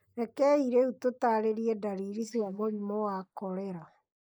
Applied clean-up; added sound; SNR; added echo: neural mask model Resemble Enhance denoiser.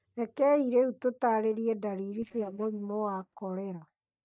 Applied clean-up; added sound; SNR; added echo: neural mask model DeepFilterNet 3.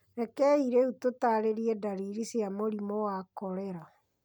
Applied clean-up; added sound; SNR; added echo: none; none; none; none.